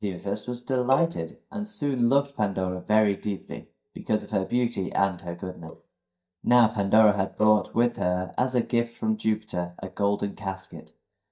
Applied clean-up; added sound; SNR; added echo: neural mask model DeepFilterNet 3.